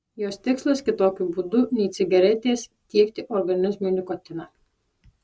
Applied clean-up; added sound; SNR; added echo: none; none; none; none.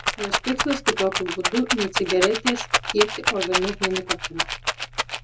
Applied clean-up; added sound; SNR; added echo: none; Rattle; 0 dB; none.